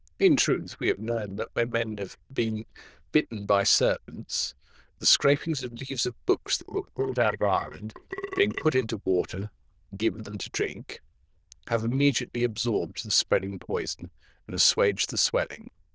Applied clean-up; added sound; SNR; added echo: neural diffusion model UNIVERSE++.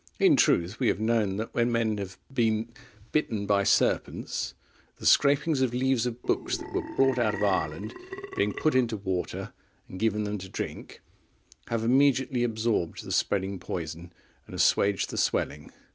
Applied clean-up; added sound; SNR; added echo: none; Burping, eructation; 11 dB; none.